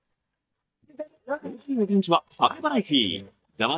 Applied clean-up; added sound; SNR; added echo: neural mask model DeepFilterNet 3.